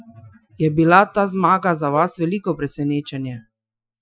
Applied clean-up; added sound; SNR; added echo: classical method Wiener filter.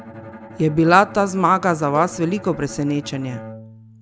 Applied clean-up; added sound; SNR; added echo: none; Bowed string instrument + Cowbell; 17 dB; none.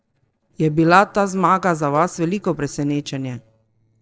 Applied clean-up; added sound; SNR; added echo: neural separator model SepFormer DNS4.